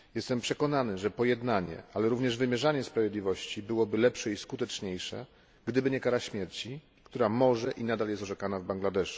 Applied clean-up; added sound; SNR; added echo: none; none; none; none.